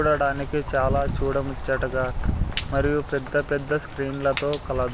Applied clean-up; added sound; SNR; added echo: none; Rain; 12 dB; none.